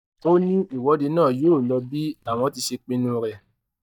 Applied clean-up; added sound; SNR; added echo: neural mask model DeepFilterNet 3.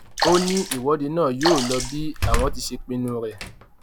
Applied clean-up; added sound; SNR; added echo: none; Sink (filling or washing) / Water / Splash, splatter + Slam; 3 dB; none.